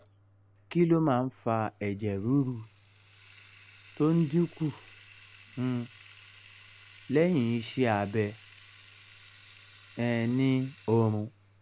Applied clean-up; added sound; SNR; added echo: none; Bathtub (filling or washing); 19 dB; none.